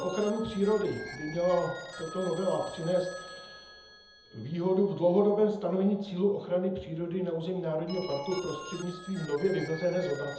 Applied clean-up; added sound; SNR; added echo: none; Telephone; 16 dB; reverberation time 0.7 s.